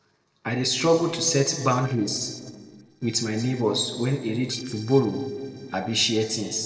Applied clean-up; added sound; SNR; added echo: neural separator model SepFormer DNS4.